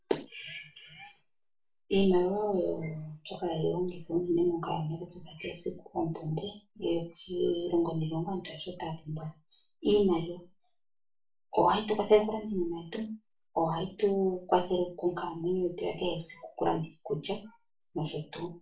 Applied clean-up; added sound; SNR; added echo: none; none; none; reverberation time 0.3 s.